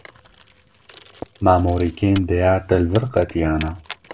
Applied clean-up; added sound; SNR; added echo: none; Keys jangling; 19 dB; none.